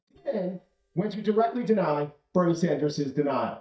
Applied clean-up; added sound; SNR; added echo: neural mask model DeepFilterNet 3.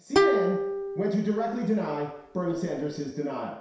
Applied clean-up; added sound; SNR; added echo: none; Plucked string instrument; 0 dB; reverberation time 0.7 s.